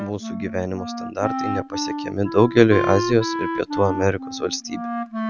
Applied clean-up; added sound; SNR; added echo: none; Wind instrument, woodwind instrument; 6 dB; none.